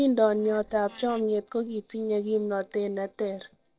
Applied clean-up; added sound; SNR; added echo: neural separator model SepFormer DNS4.